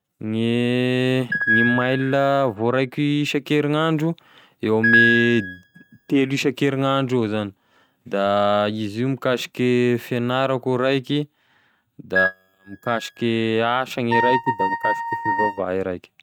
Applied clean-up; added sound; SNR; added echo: neural mask model RNNoise.